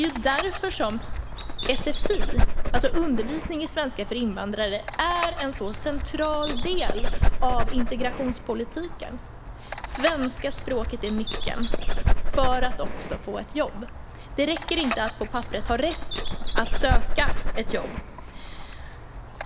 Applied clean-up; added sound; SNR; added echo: none; Dog; -4 dB; none.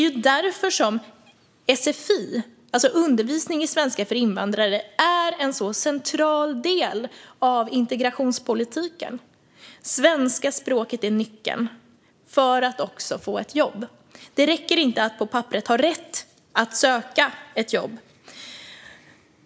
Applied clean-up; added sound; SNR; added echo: none; none; none; none.